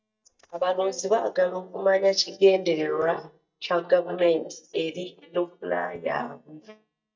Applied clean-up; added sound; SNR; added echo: neural mask model DeepFilterNet 3.